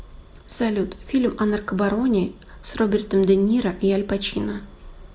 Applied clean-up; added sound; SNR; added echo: none; none; none; none.